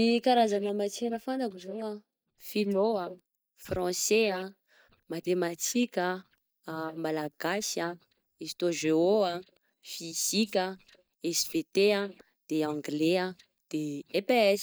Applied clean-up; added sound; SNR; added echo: neural mask model DeepFilterNet 3.